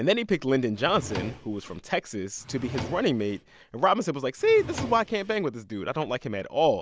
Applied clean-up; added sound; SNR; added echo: none; Drawer open or close; 13 dB; none.